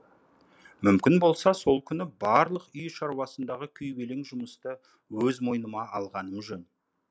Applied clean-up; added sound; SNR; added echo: none; none; none; none.